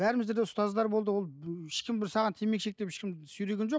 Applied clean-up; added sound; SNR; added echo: none; none; none; none.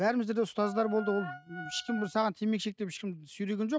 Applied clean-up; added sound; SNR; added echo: neural mask model RNNoise.